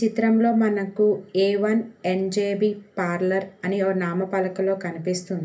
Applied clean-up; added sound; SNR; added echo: none; none; none; reverberation time 0.3 s.